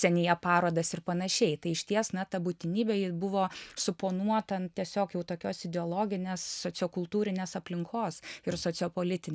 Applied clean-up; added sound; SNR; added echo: none; none; none; none.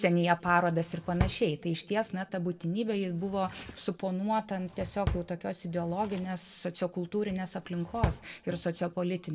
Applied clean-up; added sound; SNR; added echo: none; Drawer open or close; 9 dB; reverberation time 0.7 s.